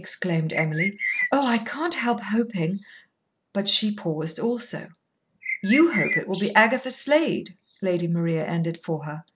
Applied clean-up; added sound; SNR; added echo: none; Bird; 7 dB; none.